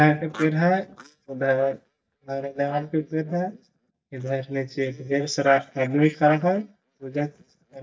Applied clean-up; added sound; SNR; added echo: neural mask model DeepFilterNet 3.